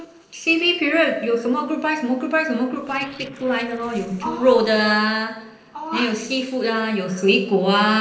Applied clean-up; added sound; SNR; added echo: neural separator model SepFormer DNS4.